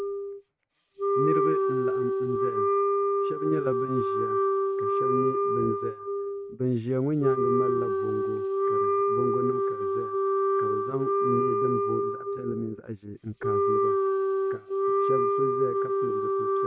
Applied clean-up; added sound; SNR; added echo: neural mask model RNNoise.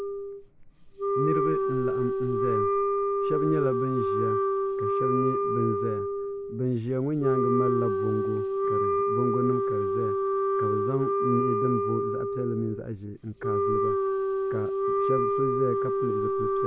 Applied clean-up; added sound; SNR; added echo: none; Wind instrument, woodwind instrument; -5 dB; none.